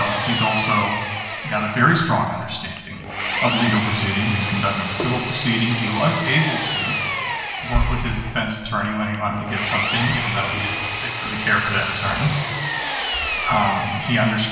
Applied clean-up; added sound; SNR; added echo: none; Engine; 2 dB; reverberation time 1.2 s.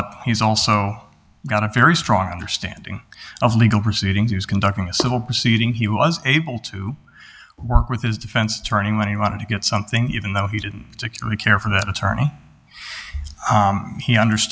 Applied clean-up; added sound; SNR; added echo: none; none; none; none.